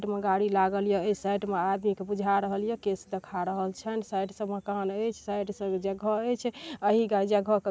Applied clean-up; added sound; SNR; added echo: none; none; none; none.